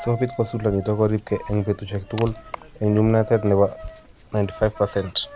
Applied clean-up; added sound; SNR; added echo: none; Coin (dropping) + Drip; 15 dB; none.